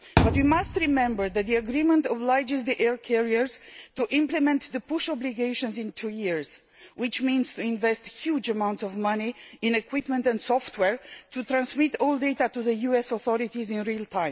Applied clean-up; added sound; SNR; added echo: none; Thump, thud; 2 dB; none.